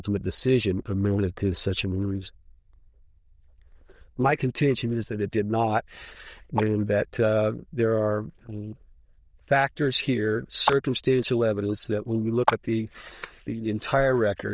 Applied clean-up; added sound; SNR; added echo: neural diffusion model UNIVERSE++.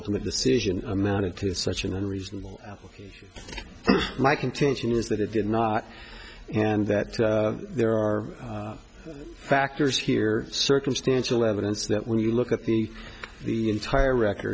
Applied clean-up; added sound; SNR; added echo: none; none; none; none.